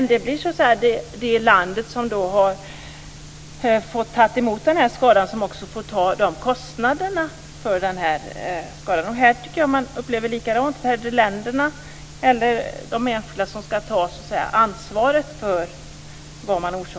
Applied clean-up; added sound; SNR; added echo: none; none; none; none.